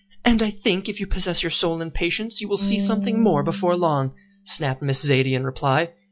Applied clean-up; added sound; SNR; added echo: classical method log-MMSE.